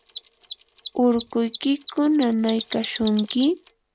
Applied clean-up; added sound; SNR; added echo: none; Mechanisms; 11 dB; none.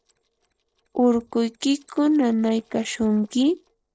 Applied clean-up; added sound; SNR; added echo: neural separator model SepFormer DNS4.